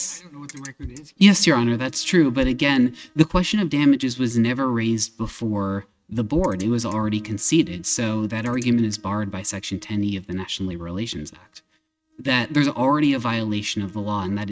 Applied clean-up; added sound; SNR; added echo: neural mask model RNNoise.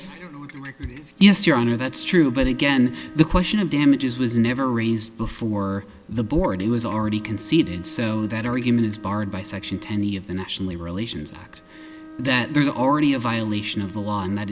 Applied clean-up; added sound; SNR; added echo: none; Ratchet, pawl + Bowed string instrument; 19 dB; none.